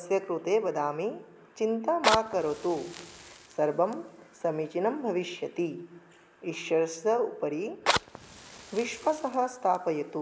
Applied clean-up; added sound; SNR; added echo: none; Fire; 9 dB; none.